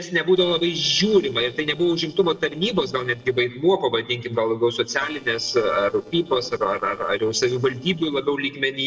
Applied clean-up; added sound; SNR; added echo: neural separator model SepFormer DNS4.